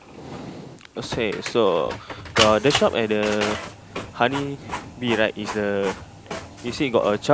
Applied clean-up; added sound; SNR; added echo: none; Printer; 8 dB; none.